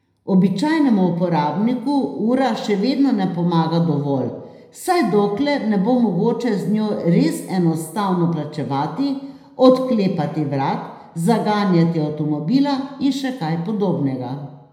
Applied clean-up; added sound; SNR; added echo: none; none; none; reverberation time 0.7 s.